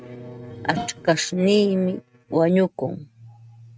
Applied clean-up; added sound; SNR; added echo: neural mask model RNNoise.